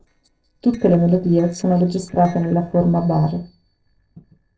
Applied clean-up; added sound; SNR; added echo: neural separator model SepFormer DNS4.